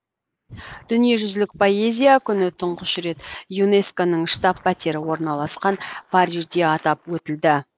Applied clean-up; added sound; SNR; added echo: neural mask model Resemble Enhance denoiser.